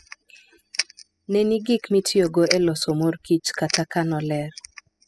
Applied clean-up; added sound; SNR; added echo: classical method spectral subtraction.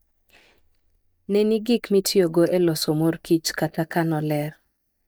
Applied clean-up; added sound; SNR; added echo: neural mask model DeepFilterNet 3.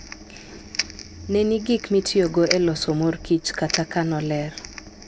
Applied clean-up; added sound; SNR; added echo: none; Crackle; 11 dB; none.